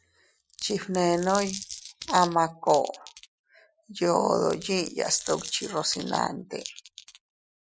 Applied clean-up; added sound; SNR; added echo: classical method Wiener filter.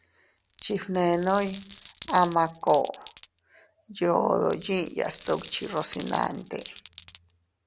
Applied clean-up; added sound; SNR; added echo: none; Glass; 13 dB; none.